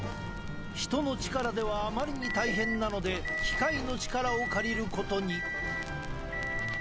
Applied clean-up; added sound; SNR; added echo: none; Crackle + Microwave oven; 3 dB; none.